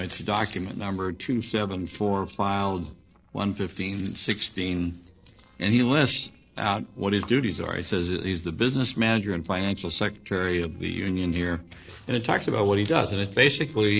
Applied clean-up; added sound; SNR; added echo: neural separator model SepFormer DNS4.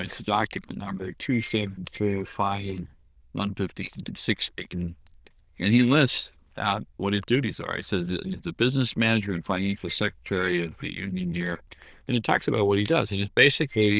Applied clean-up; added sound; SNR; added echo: neural diffusion model UNIVERSE++.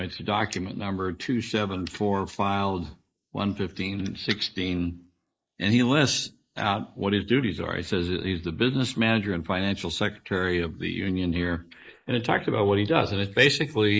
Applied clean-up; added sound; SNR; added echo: neural mask model Resemble Enhance denoiser.